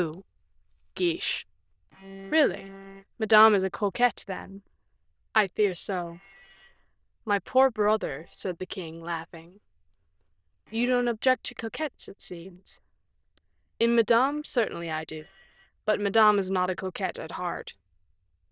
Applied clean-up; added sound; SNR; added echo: neural diffusion model UNIVERSE++.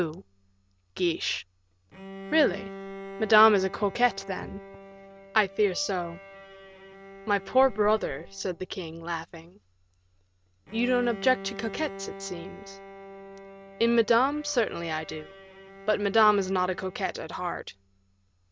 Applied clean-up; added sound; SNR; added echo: none; Bowed string instrument; 16 dB; none.